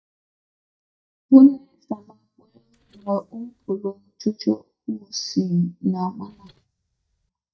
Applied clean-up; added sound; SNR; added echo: neural mask model DeepFilterNet 3.